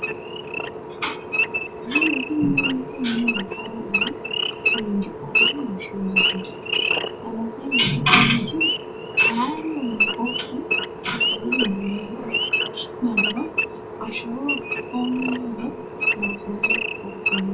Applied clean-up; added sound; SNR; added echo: none; Idling / Wild animals; -1 dB; reverberation time 0.2 s.